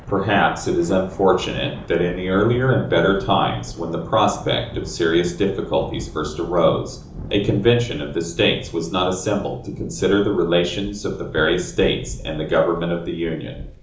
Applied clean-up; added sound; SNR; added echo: none; Thunder; 15 dB; reverberation time 0.6 s.